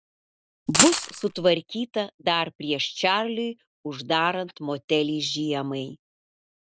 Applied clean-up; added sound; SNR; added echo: none; Coin (dropping); -3 dB; none.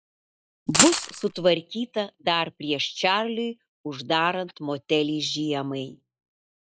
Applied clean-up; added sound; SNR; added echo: classical method log-MMSE.